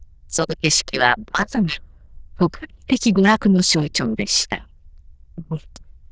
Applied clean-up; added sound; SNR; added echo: neural diffusion model UNIVERSE++.